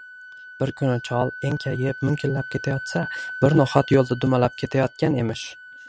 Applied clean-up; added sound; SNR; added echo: none; Wind instrument, woodwind instrument; 14 dB; none.